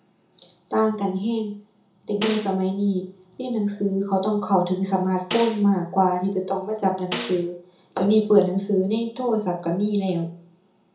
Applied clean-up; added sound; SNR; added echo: none; Snare drum; 11 dB; reverberation time 0.6 s.